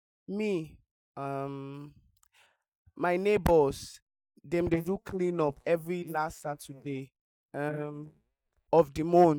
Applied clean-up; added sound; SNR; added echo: neural mask model DeepFilterNet 3.